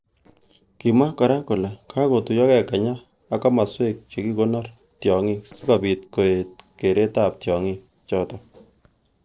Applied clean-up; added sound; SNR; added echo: neural separator model SepFormer DNS4.